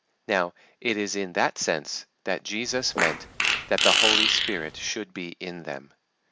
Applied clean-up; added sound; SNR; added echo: none; Fart; -4 dB; none.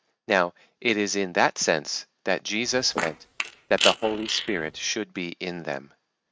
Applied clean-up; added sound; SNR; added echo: neural mask model RNNoise.